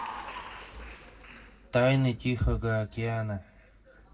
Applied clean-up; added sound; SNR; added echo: neural separator model SepFormer DNS4.